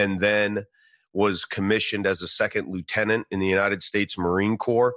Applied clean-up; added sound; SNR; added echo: none; none; none; none.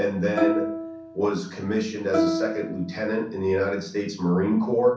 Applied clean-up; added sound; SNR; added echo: none; Plucked string instrument; 4 dB; reverberation time 0.6 s.